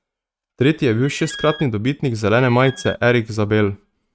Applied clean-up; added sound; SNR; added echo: neural mask model RNNoise.